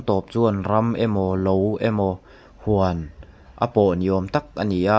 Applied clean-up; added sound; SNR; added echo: none; none; none; none.